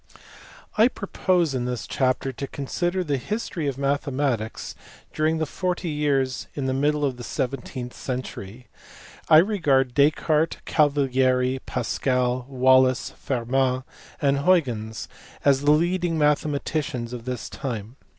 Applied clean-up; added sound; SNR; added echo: none; none; none; none.